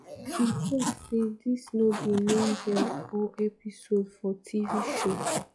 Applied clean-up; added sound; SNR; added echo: classical method log-MMSE.